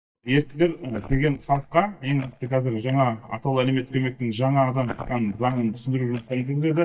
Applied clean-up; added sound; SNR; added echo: neural mask model DeepFilterNet 3.